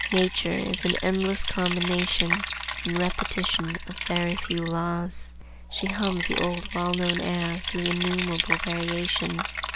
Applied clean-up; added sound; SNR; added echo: none; Liquid; 2 dB; none.